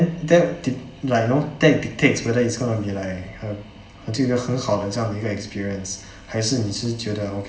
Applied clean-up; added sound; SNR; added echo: none; none; none; reverberation time 1.0 s.